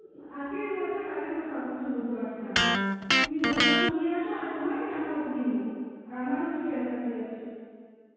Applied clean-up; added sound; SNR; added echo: none; Electric guitar; -4 dB; reverberation time 2.0 s.